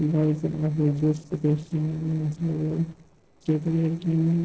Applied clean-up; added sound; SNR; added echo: neural separator model SepFormer DNS4.